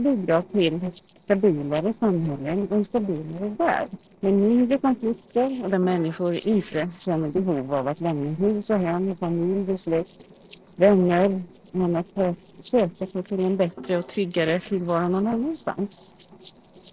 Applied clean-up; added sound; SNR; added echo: neural separator model SepFormer DNS4.